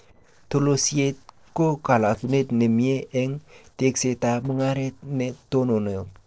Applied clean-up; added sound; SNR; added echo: neural separator model SepFormer DNS4.